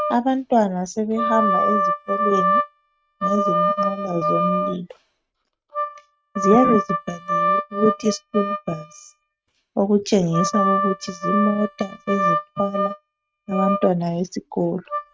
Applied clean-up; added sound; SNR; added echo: neural mask model RNNoise.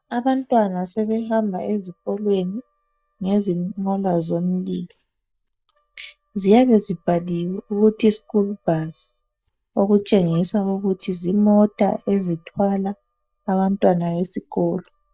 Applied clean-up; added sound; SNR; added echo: neural mask model DeepFilterNet 3.